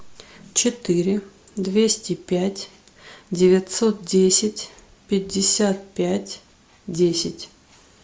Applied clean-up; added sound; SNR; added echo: none; none; none; none.